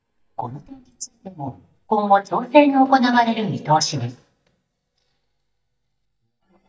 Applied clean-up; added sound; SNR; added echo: neural mask model DeepFilterNet 3.